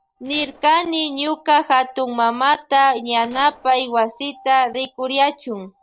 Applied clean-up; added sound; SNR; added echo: neural separator model SepFormer DNS4.